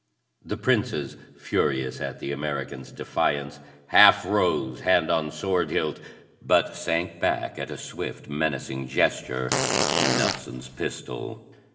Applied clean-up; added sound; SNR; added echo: none; Fart; 0 dB; reverberation time 0.9 s.